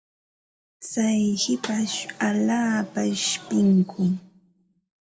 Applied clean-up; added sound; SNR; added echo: none; Snare drum; 13 dB; reverberation time 0.3 s.